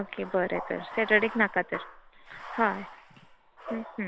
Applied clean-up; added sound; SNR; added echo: none; Bathtub (filling or washing); 12 dB; none.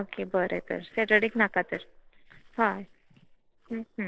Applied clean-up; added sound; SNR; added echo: neural separator model SepFormer DNS4.